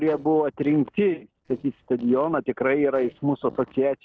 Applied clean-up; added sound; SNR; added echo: neural separator model SepFormer DNS4.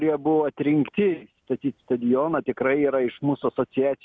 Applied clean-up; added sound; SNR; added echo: none; none; none; none.